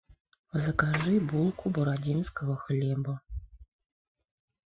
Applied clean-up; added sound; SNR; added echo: classical method Wiener filter.